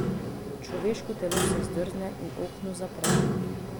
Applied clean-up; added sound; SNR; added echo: none; Clock; -4 dB; none.